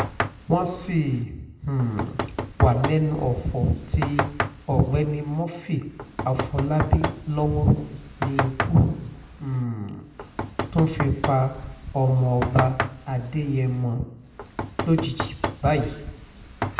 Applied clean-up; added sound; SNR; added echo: none; Knock; 7 dB; reverberation time 0.8 s.